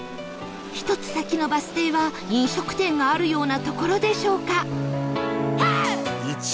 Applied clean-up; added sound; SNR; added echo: none; none; none; none.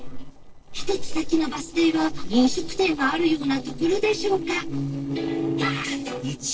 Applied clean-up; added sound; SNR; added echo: neural separator model SepFormer DNS4.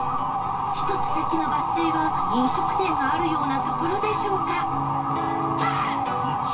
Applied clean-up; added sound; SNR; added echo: none; Motor vehicle (road) / Siren; -3 dB; reverberation time 0.2 s.